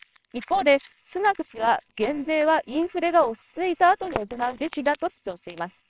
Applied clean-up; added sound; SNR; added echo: neural separator model SepFormer WHAMR!.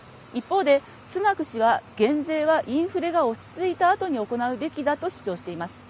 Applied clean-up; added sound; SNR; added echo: none; none; none; none.